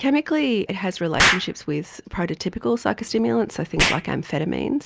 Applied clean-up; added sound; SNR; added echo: none; Explosion; 4 dB; none.